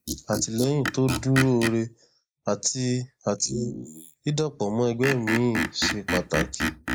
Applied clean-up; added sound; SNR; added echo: neural mask model Resemble Enhance denoiser.